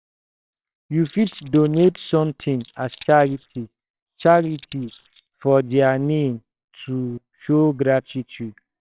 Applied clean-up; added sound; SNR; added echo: neural separator model SepFormer WHAMR!.